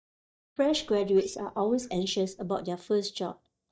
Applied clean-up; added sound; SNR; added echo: neural mask model DeepFilterNet 3.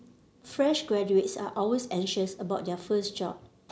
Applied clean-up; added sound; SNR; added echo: none; none; none; none.